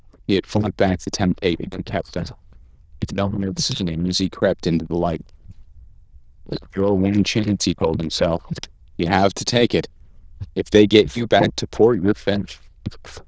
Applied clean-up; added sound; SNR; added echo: neural diffusion model UNIVERSE++.